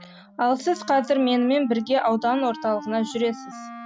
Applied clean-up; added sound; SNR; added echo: none; Wind instrument, woodwind instrument; 16 dB; none.